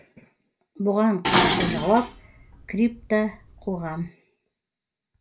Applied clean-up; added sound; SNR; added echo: none; Dishes, pots, and pans; 1 dB; reverberation time 0.2 s.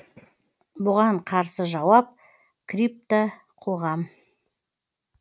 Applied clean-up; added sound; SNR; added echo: none; none; none; none.